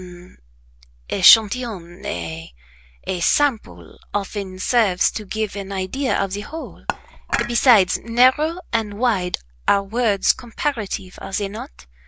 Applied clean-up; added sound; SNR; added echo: none; Dishes, pots, and pans / Chink, clink; 5 dB; none.